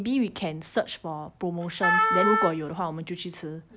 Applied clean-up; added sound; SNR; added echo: none; Wind instrument, woodwind instrument; -3 dB; none.